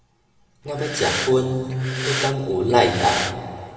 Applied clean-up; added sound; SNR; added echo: none; Breathing; 7 dB; reverberation time 2.3 s.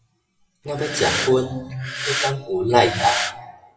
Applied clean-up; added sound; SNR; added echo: classical method WPE with log-MMSE.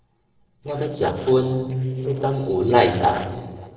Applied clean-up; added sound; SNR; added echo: neural separator model SepFormer DNS4.